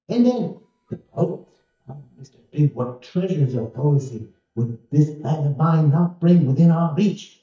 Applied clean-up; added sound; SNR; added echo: neural mask model DeepFilterNet 3.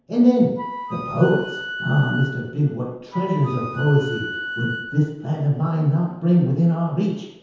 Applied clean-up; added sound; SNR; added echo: none; Wind instrument, woodwind instrument; 10 dB; reverberation time 0.9 s.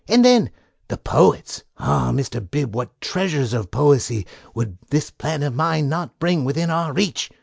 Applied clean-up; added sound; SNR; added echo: none; none; none; none.